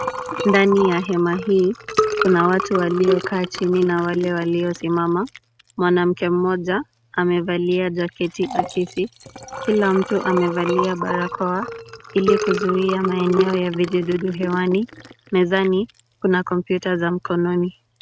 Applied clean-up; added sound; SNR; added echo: neural mask model RNNoise.